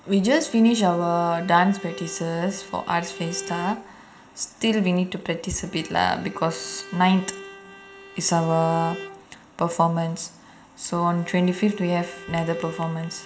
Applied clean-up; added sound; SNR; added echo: none; Bowed string instrument; 17 dB; reverberation time 0.5 s.